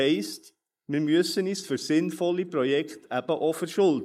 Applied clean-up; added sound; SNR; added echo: neural mask model Resemble Enhance denoiser.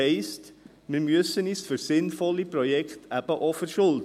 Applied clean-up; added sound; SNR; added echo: none; none; none; none.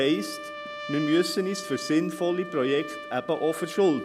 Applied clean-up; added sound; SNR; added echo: none; Trumpet; 12 dB; none.